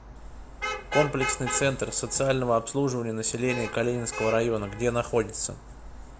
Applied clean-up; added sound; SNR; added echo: none; Traffic noise, roadway noise / Vehicle horn, car horn, honking; 9 dB; none.